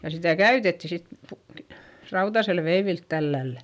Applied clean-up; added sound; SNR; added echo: none; none; none; none.